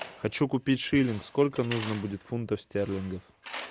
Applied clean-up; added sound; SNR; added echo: none; Tools; 15 dB; none.